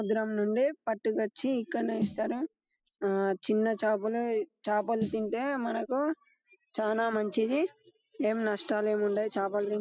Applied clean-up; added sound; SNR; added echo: classical method spectral subtraction.